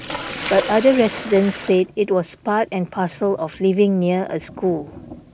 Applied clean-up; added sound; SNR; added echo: none; Sink (filling or washing); 14 dB; none.